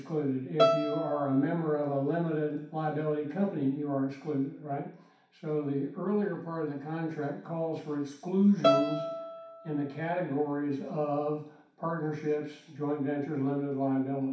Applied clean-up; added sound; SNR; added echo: none; Bowed string instrument; 3 dB; reverberation time 0.6 s.